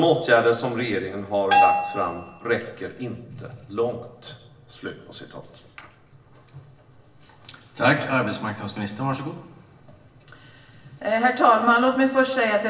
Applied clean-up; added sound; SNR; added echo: none; Bell; -1 dB; reverberation time 0.9 s.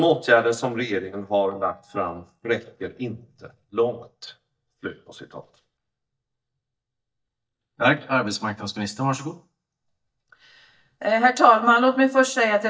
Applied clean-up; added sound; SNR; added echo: neural mask model DeepFilterNet 3.